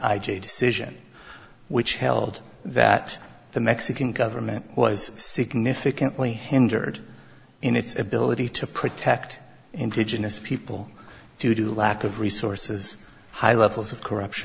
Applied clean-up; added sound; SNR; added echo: none; none; none; none.